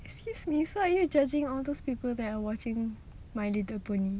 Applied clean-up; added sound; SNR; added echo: none; none; none; none.